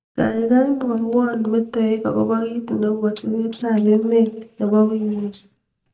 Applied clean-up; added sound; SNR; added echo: neural mask model DeepFilterNet 3.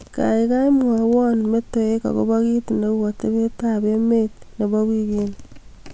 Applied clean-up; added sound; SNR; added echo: none; none; none; none.